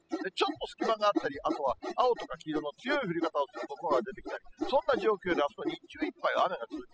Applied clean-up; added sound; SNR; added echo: classical method spectral subtraction.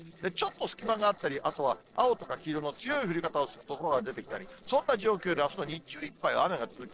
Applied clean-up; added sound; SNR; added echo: neural separator model SepFormer DNS4.